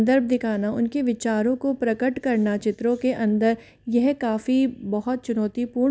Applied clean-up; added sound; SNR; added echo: none; none; none; none.